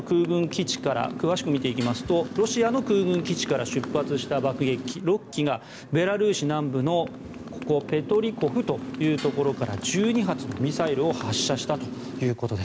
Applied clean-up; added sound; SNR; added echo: none; Motorcycle; 10 dB; none.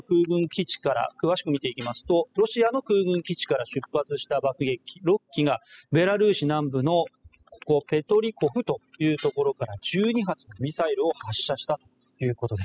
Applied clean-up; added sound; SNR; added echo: classical method spectral subtraction.